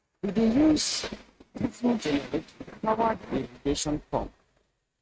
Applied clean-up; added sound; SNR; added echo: neural mask model RNNoise.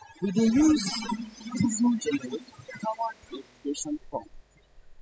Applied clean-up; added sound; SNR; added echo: classical method spectral subtraction.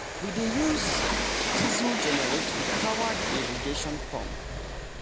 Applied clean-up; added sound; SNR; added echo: none; Train; -3 dB; none.